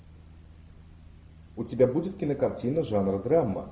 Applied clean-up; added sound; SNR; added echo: none; none; none; none.